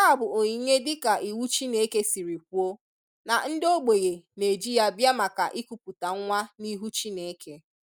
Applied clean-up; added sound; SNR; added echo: none; none; none; none.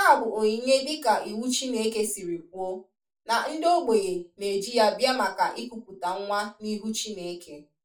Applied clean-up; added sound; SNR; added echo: none; none; none; reverberation time 0.3 s.